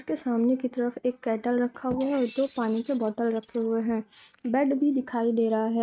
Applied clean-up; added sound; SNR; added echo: neural mask model RNNoise.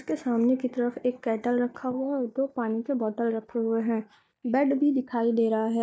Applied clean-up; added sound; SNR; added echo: neural mask model DeepFilterNet 3.